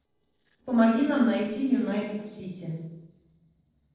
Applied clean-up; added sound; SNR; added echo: neural separator model SepFormer DNS4.